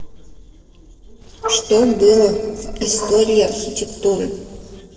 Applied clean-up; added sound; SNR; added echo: neural separator model SepFormer DNS4.